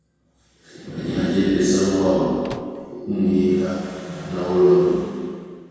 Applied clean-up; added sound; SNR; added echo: none; Microwave oven; 18 dB; reverberation time 2.0 s.